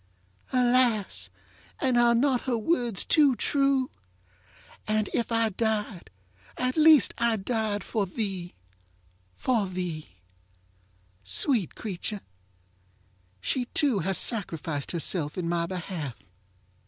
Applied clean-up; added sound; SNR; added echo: none; none; none; none.